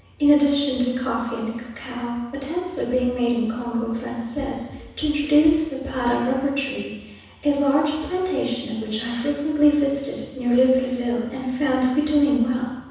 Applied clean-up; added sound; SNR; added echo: none; Drum kit; 18 dB; reverberation time 1.1 s.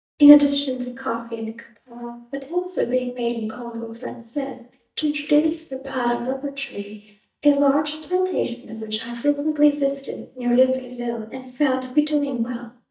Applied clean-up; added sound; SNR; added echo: neural mask model DeepFilterNet 3.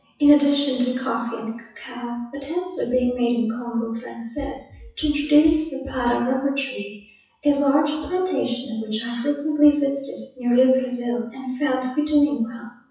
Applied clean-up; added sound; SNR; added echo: classical method WPE with log-MMSE.